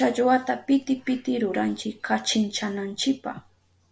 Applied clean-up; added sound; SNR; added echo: none; none; none; none.